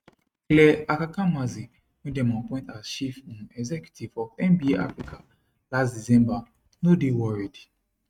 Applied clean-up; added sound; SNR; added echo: neural mask model RNNoise.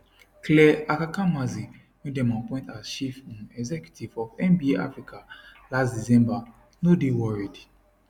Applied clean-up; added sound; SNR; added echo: none; none; none; none.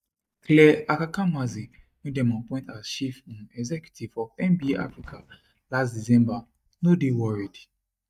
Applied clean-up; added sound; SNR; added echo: neural mask model DeepFilterNet 3.